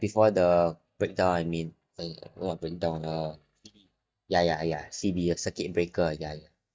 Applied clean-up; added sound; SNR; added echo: neural mask model DeepFilterNet 3.